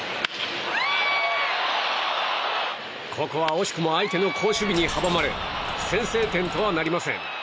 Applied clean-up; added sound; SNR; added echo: none; Coin (dropping); 11 dB; none.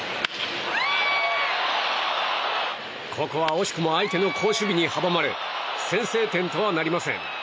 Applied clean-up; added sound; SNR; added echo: none; none; none; none.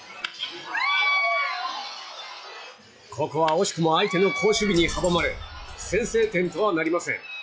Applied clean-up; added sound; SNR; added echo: classical method log-MMSE.